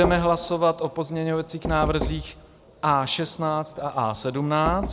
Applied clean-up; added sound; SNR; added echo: none; Knock; 9 dB; none.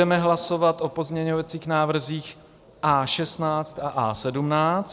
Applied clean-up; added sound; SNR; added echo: none; none; none; none.